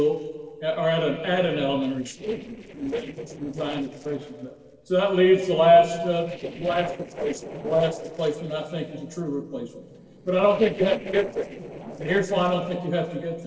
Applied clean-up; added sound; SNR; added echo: neural separator model SepFormer DNS4.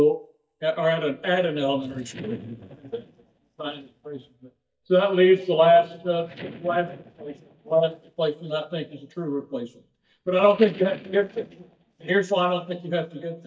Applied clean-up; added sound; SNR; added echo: neural mask model DeepFilterNet 3.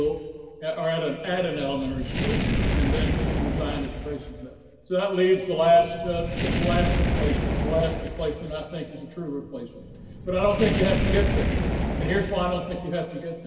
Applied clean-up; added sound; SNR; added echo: none; Fire; 1 dB; reverberation time 2.0 s.